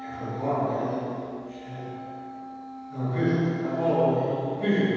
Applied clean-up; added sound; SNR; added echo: none; Wind instrument, woodwind instrument; 13 dB; reverberation time 2.1 s.